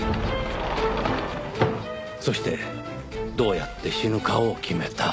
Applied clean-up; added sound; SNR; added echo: none; none; none; none.